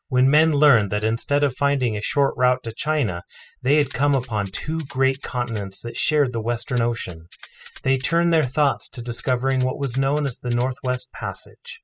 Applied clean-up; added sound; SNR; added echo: classical method spectral subtraction.